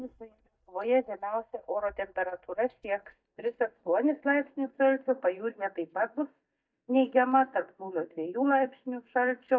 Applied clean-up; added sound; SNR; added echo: neural mask model DeepFilterNet 3.